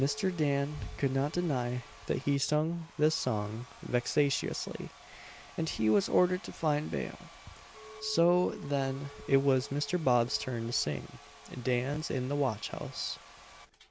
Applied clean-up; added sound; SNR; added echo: none; Domestic sounds, home sounds + Chink, clink; 20 dB; none.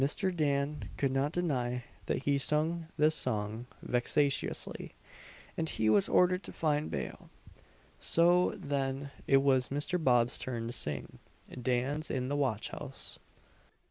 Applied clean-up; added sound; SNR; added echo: none; none; none; none.